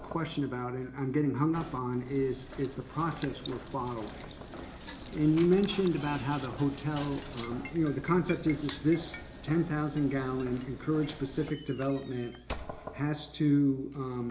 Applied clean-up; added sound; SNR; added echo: none; Knock; 12 dB; reverberation time 0.4 s.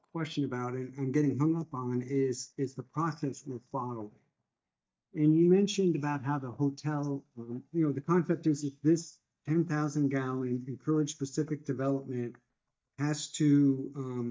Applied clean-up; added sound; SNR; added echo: neural mask model DeepFilterNet 3.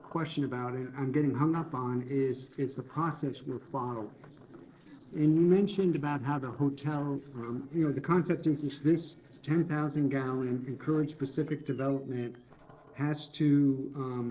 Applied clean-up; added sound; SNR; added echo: neural separator model SepFormer DNS4.